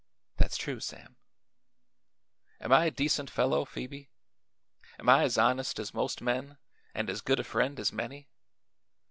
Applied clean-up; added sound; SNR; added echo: none; none; none; none.